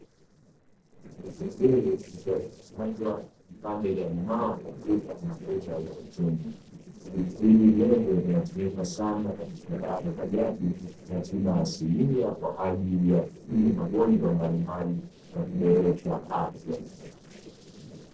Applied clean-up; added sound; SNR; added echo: neural separator model SepFormer DNS4.